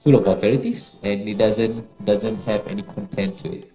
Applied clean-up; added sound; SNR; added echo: neural separator model SepFormer DNS4.